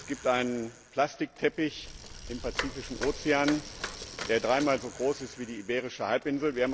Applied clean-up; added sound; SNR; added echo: none; Bicycle; 11 dB; none.